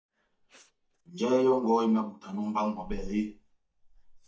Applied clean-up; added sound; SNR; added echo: neural mask model DeepFilterNet 3.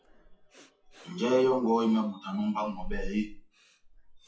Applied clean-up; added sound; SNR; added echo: classical method WPE with log-MMSE.